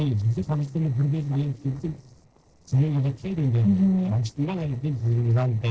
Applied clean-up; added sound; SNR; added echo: neural separator model SepFormer DNS4.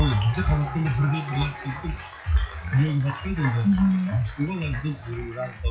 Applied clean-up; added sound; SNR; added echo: classical method WPE with log-MMSE.